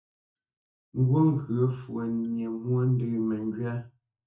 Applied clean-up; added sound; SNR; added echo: neural mask model DeepFilterNet 3.